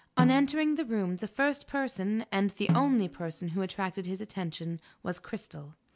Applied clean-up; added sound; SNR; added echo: none; Snare drum; 5 dB; none.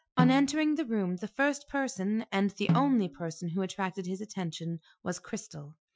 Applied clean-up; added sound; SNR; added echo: classical method Wiener filter.